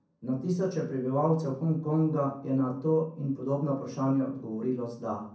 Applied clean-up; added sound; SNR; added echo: none; none; none; reverberation time 0.6 s.